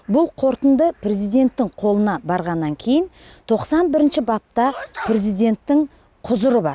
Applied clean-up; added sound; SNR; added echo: none; Sneeze; 17 dB; none.